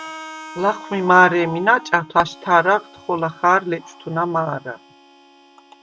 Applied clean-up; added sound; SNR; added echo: none; Harmonica; 20 dB; none.